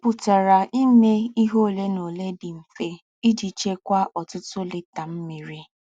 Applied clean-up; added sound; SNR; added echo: none; none; none; none.